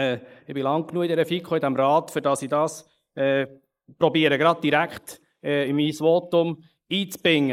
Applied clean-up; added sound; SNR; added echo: neural mask model Resemble Enhance denoiser.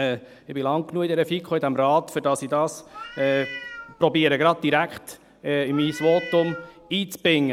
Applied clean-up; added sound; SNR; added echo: none; Meow; 15 dB; none.